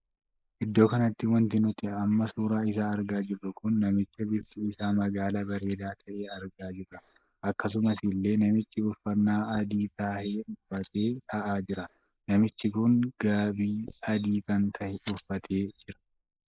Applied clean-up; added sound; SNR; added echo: neural mask model Resemble Enhance denoiser.